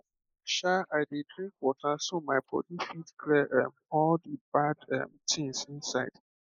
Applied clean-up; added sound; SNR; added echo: neural mask model Resemble Enhance denoiser.